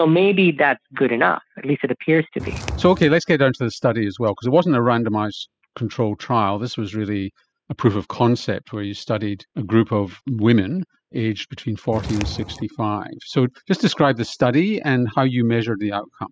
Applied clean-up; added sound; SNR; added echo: classical method spectral subtraction.